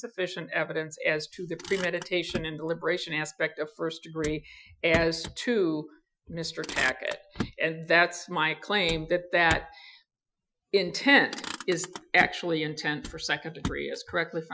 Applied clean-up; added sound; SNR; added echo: classical method Wiener filter.